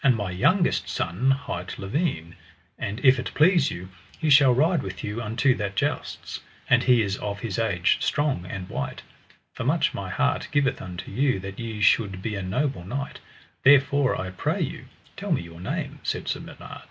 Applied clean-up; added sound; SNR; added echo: none; none; none; none.